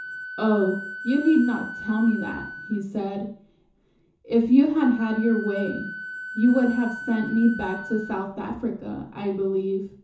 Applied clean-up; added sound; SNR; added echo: none; Wind instrument, woodwind instrument; 13 dB; reverberation time 0.6 s.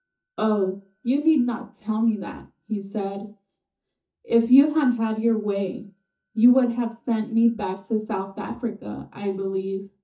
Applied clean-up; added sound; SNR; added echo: neural mask model DeepFilterNet 3.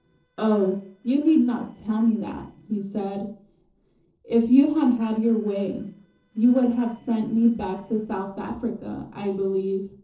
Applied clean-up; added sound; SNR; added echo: neural separator model SepFormer DNS4.